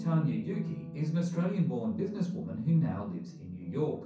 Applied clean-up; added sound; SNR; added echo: none; none; none; reverberation time 0.6 s.